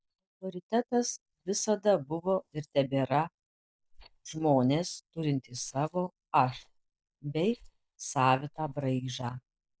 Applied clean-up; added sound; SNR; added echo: neural mask model DeepFilterNet 3.